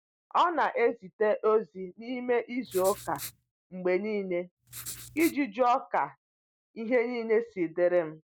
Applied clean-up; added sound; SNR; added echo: none; Writing; 14 dB; none.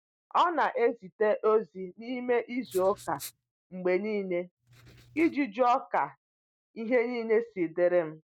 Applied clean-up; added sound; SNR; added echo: neural mask model RNNoise.